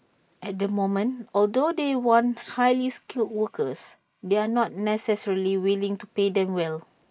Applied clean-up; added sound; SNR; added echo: neural mask model Resemble Enhance denoiser.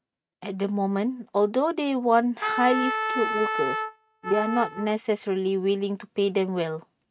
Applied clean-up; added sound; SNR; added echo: neural mask model RNNoise.